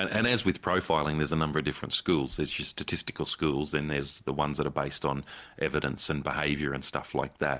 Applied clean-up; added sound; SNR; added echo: none; none; none; none.